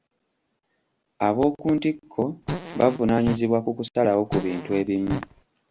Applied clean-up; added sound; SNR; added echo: none; Fart; 8 dB; none.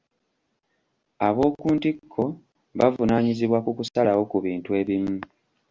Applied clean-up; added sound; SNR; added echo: none; none; none; none.